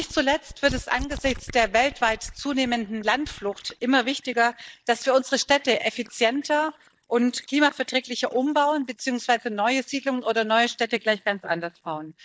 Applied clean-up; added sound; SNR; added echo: neural mask model DeepFilterNet 3.